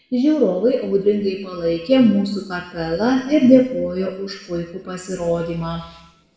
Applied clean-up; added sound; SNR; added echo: none; none; none; reverberation time 0.9 s.